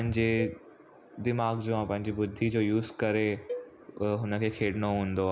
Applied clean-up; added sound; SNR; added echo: none; Cowbell; 15 dB; none.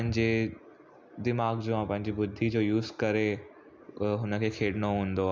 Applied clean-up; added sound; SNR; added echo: none; none; none; none.